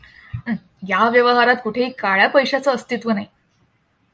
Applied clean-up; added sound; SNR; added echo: none; none; none; none.